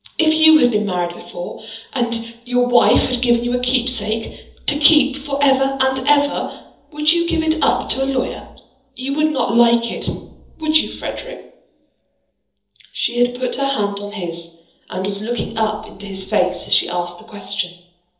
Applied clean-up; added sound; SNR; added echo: none; none; none; reverberation time 0.7 s.